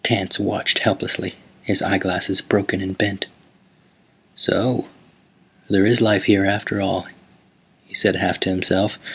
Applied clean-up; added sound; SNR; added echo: none; none; none; none.